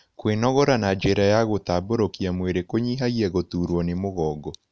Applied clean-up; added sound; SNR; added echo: none; none; none; none.